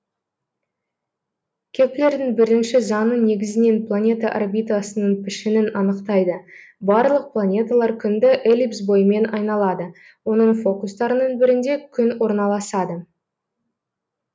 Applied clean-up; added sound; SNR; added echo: none; none; none; none.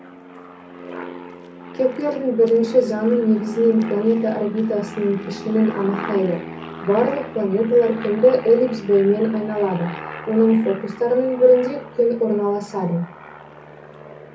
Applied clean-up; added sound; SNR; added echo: none; Aircraft; 15 dB; reverberation time 0.3 s.